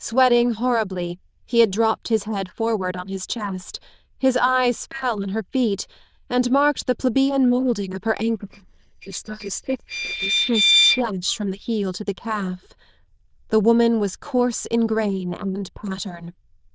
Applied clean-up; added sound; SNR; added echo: neural diffusion model UNIVERSE++.